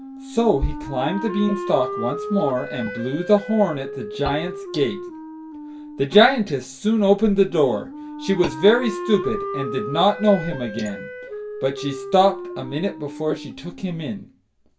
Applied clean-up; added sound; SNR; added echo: none; Wind instrument, woodwind instrument; 10 dB; reverberation time 0.2 s.